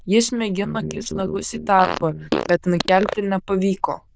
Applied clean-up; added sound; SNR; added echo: neural diffusion model UNIVERSE++.